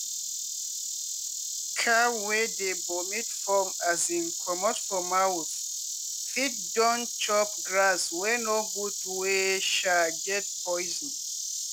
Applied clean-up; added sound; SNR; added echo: none; Insect; 4 dB; none.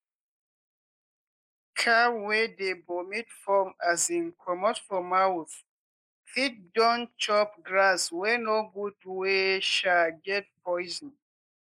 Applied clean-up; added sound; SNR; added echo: neural mask model Resemble Enhance denoiser.